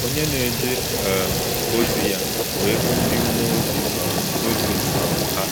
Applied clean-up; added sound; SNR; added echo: none; Water tap, faucet / Liquid + Vehicle; -5 dB; none.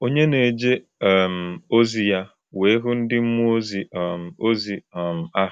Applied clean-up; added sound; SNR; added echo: none; none; none; none.